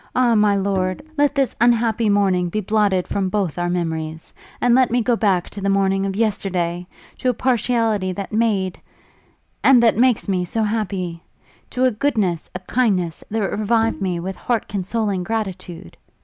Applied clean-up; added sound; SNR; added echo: none; Bowed string instrument; 16 dB; none.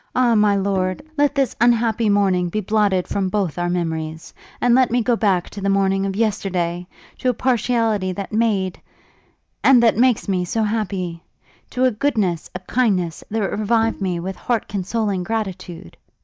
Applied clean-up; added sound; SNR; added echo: neural mask model DeepFilterNet 3.